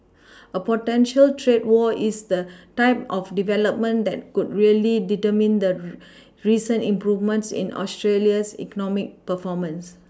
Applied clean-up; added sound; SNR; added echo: none; none; none; none.